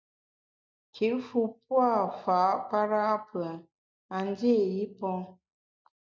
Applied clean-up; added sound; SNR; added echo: none; none; none; none.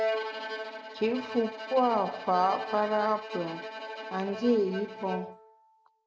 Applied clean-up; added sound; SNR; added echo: none; Bowed string instrument; 8 dB; none.